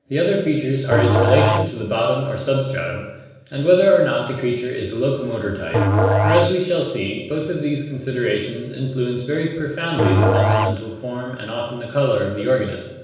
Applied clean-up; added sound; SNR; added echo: none; Musical instrument; 0 dB; reverberation time 1.1 s.